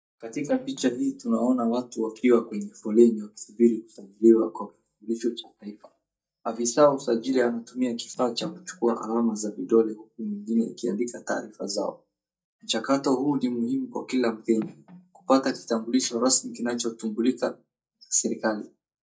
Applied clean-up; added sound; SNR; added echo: neural mask model DeepFilterNet 3.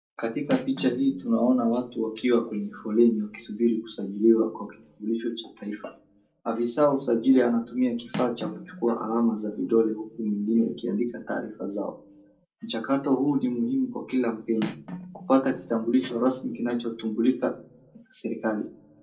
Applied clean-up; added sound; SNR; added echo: none; Cutlery, silverware; 16 dB; reverberation time 0.2 s.